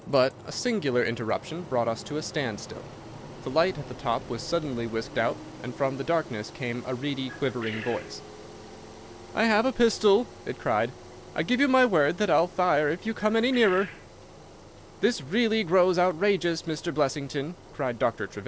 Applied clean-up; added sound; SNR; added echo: none; Engine + Bird; 16 dB; none.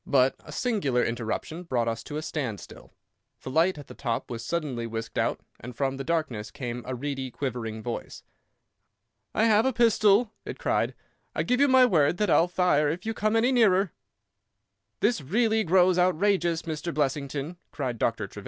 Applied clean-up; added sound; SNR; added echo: none; none; none; none.